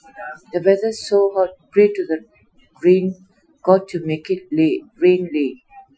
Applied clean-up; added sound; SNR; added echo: classical method Wiener filter.